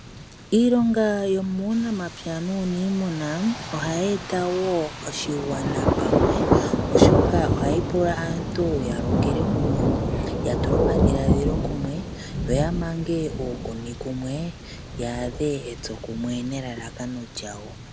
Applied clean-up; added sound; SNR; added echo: none; Thunder; -1 dB; none.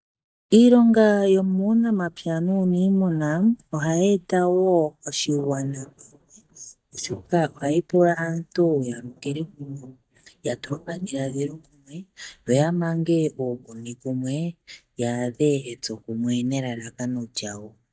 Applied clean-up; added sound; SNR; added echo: neural mask model DeepFilterNet 3.